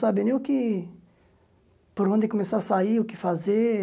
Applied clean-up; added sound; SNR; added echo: none; none; none; none.